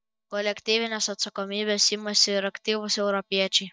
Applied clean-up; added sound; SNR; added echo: neural mask model DeepFilterNet 3.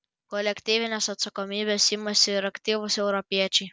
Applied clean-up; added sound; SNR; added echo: none; none; none; none.